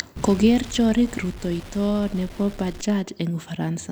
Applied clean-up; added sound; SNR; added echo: none; Explosion; 14 dB; none.